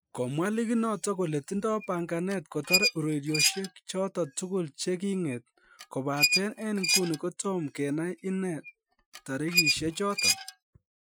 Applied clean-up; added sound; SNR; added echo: classical method Wiener filter.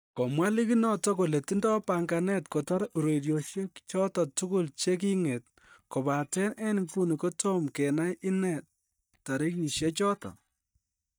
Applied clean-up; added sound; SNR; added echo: neural mask model DeepFilterNet 3.